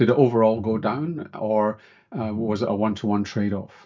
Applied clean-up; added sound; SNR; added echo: neural mask model DeepFilterNet 3.